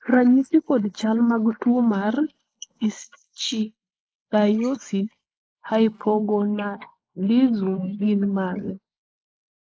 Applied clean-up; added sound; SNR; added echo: neural mask model Resemble Enhance denoiser.